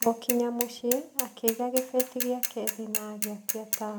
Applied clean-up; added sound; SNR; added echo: none; Mechanisms / Bicycle; 3 dB; none.